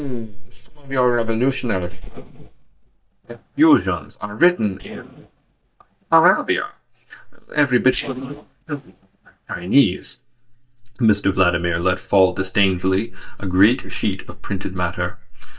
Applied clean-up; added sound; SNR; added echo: neural mask model DeepFilterNet 3.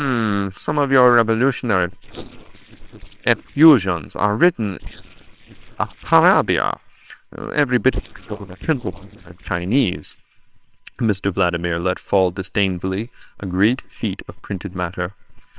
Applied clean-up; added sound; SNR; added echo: neural separator model SepFormer WHAMR!.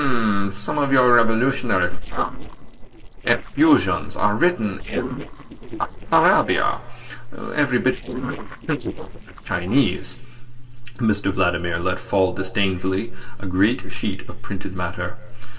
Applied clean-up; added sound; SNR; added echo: neural separator model SepFormer DNS4.